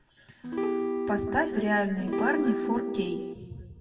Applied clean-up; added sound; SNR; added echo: none; Acoustic guitar / Strum; 0 dB; reverberation time 1.5 s.